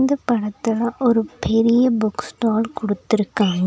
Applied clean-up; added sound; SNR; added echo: none; none; none; none.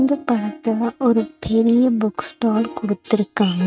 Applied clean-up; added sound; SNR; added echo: neural mask model RNNoise.